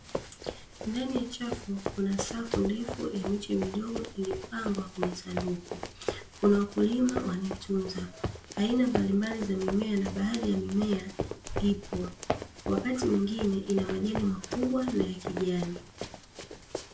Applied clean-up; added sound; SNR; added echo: none; Run; 7 dB; reverberation time 0.3 s.